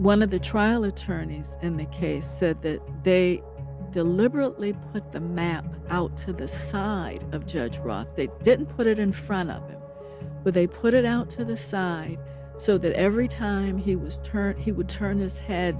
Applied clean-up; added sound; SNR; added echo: none; none; none; none.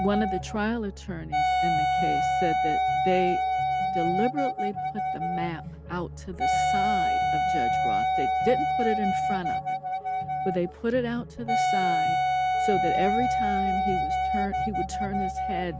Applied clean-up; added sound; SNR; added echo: none; Wind instrument, woodwind instrument; -4 dB; none.